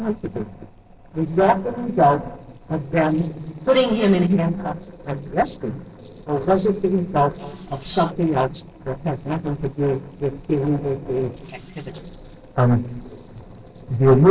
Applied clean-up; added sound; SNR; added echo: neural separator model SepFormer DNS4.